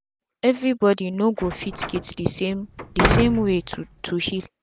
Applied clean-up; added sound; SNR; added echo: none; Slam; 4 dB; none.